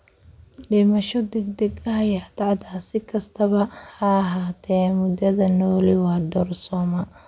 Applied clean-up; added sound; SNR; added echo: none; none; none; none.